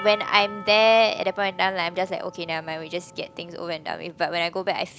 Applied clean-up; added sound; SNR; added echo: none; Percussion; 18 dB; none.